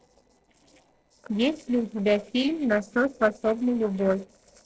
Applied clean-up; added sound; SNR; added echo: neural separator model SepFormer DNS4.